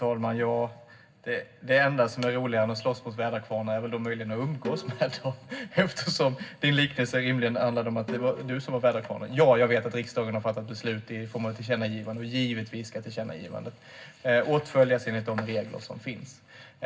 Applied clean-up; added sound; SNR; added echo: none; Snare drum; 16 dB; reverberation time 0.4 s.